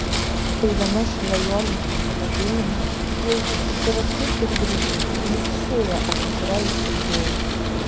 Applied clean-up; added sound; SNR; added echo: none; Wind; -5 dB; none.